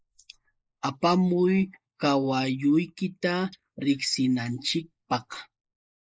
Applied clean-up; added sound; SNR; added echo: neural mask model Resemble Enhance denoiser.